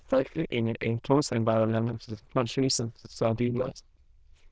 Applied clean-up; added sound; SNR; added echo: neural diffusion model UNIVERSE++.